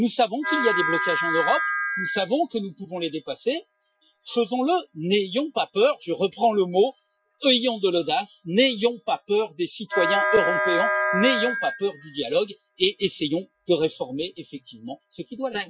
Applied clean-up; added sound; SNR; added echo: classical method Wiener filter.